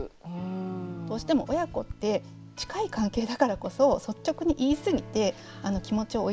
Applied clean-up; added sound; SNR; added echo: none; Typing; 17 dB; none.